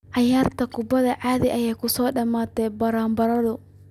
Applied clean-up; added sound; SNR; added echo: none; none; none; none.